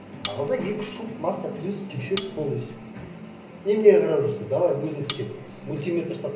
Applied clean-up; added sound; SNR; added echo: none; Cutlery, silverware; 2 dB; reverberation time 0.5 s.